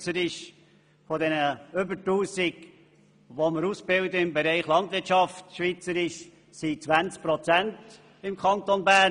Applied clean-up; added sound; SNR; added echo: none; none; none; none.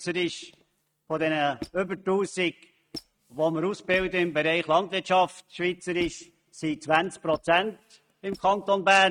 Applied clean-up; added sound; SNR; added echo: neural mask model RNNoise.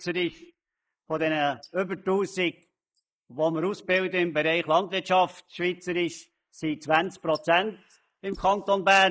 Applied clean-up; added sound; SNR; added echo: neural mask model Resemble Enhance denoiser.